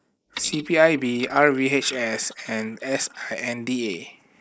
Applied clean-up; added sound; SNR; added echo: neural mask model Resemble Enhance denoiser.